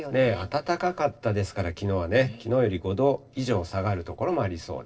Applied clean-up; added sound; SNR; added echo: neural separator model SepFormer DNS4.